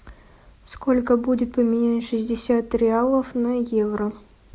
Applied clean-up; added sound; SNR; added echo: none; none; none; none.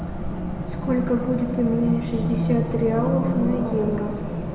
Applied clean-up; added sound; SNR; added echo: none; Race car, auto racing; 1 dB; reverberation time 1.7 s.